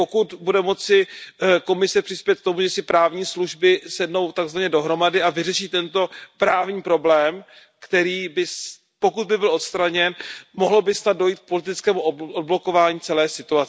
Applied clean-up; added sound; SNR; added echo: none; none; none; none.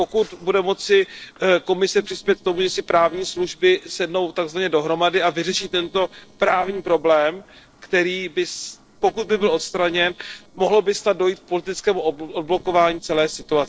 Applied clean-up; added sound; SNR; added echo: neural separator model SepFormer DNS4.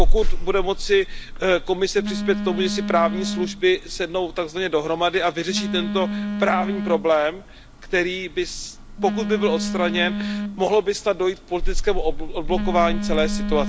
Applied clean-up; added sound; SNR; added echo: none; Telephone; 1 dB; none.